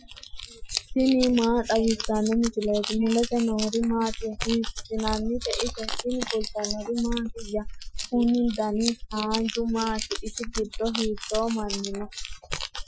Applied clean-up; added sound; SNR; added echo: classical method Wiener filter.